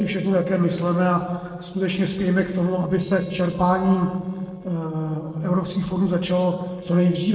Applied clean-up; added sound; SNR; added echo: neural separator model SepFormer DNS4.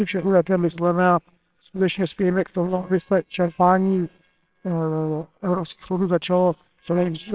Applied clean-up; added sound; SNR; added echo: neural separator model SepFormer WHAMR!.